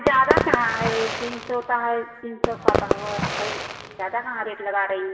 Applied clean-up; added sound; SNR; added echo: none; Fireworks; 1 dB; reverberation time 2.0 s.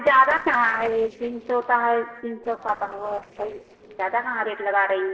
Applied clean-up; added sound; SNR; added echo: neural separator model SepFormer DNS4.